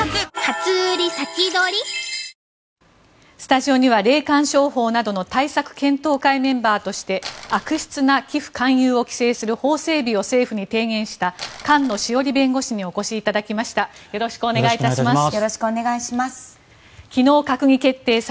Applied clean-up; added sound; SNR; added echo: none; Crumpling, crinkling; 19 dB; none.